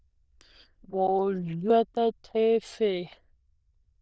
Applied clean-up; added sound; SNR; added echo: neural diffusion model UNIVERSE++.